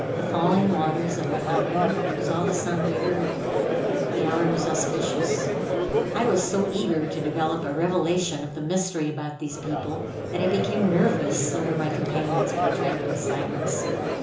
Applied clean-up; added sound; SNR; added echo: none; Crowd; 0 dB; reverberation time 0.6 s.